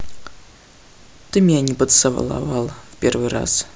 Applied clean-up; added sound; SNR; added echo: none; none; none; none.